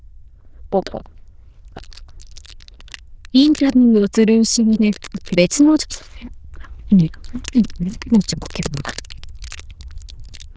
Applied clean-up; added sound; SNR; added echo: neural diffusion model UNIVERSE++.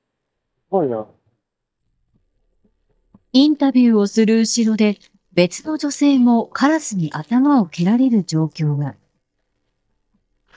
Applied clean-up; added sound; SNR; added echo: neural mask model DeepFilterNet 3.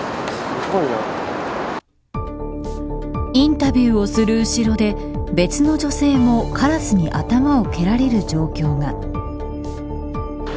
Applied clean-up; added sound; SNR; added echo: none; none; none; none.